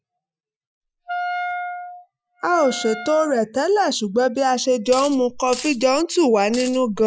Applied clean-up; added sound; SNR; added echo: classical method Wiener filter.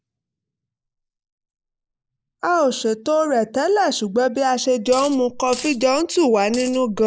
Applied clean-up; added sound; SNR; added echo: neural mask model Resemble Enhance denoiser.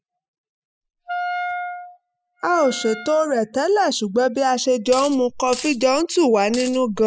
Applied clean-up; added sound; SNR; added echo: classical method spectral subtraction.